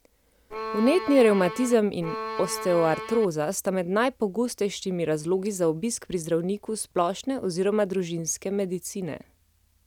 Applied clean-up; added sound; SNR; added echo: none; Bowed string instrument; 8 dB; none.